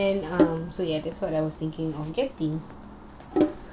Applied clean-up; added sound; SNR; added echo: none; Sink (filling or washing); 1 dB; none.